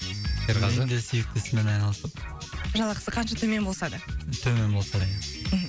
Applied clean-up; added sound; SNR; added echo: none; Telephone; 19 dB; none.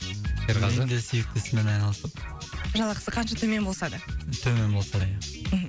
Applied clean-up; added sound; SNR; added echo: none; none; none; none.